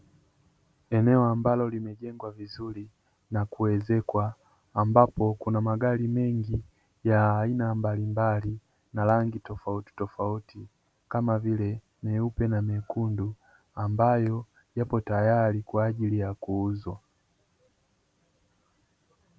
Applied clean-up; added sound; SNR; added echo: none; none; none; none.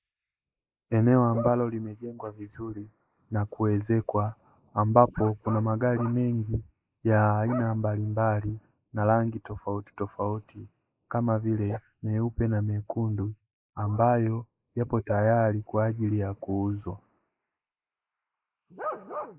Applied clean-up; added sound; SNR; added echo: neural mask model Resemble Enhance denoiser.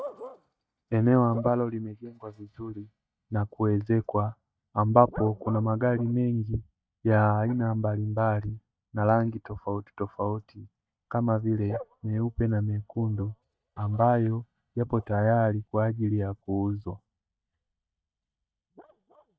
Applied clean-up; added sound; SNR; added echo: neural mask model DeepFilterNet 3.